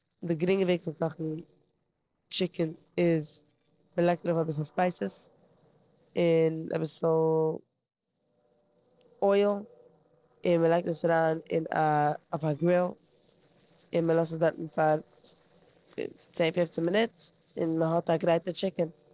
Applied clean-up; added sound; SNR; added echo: neural separator model SepFormer DNS4.